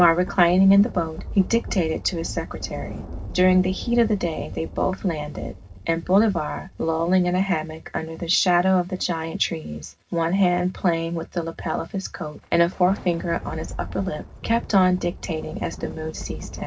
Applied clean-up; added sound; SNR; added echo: none; Thunder; 14 dB; reverberation time 0.4 s.